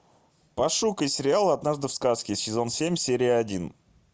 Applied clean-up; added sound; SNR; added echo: none; none; none; none.